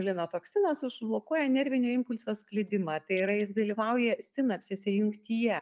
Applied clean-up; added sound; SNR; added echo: none; none; none; none.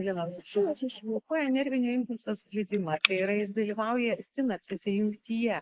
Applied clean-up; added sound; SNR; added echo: neural mask model Resemble Enhance denoiser.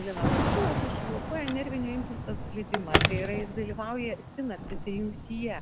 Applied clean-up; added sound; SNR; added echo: none; Thunder / Rain + Telephone; -3 dB; none.